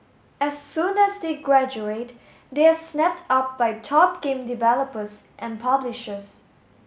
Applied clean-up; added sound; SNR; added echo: none; none; none; none.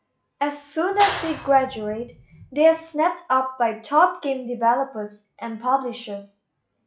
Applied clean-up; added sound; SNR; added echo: classical method log-MMSE.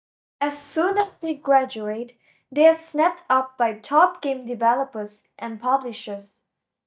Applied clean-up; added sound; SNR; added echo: neural mask model DeepFilterNet 3.